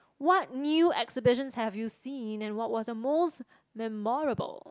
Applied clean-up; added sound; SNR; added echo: none; none; none; none.